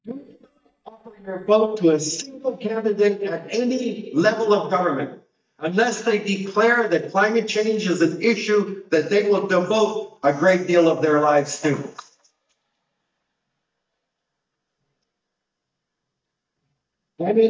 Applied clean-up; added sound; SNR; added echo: neural mask model DeepFilterNet 3.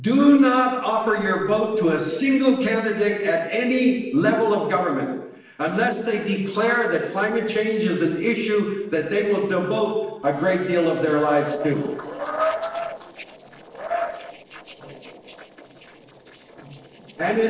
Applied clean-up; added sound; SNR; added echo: neural separator model SepFormer DNS4.